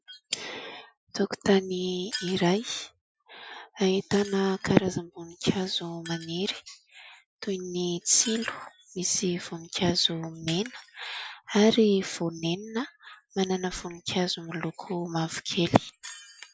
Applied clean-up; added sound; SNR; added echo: classical method Wiener filter.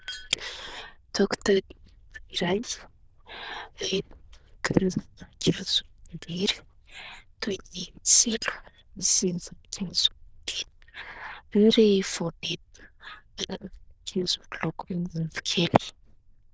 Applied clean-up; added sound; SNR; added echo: neural diffusion model UNIVERSE++.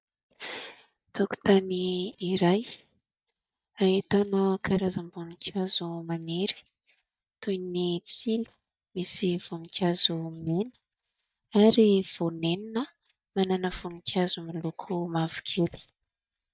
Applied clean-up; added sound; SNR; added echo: neural mask model DeepFilterNet 3.